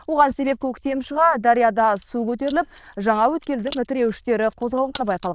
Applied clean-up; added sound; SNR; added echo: neural diffusion model UNIVERSE++.